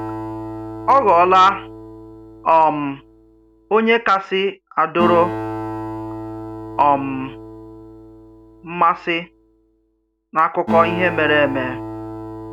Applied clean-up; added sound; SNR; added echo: none; Acoustic guitar; 10 dB; none.